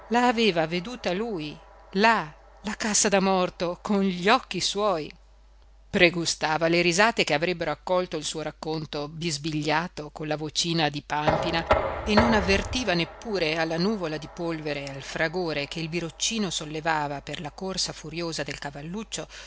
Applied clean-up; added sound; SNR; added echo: none; Knock; 10 dB; none.